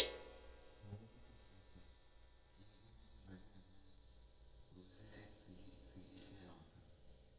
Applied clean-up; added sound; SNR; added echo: neural mask model DeepFilterNet 3.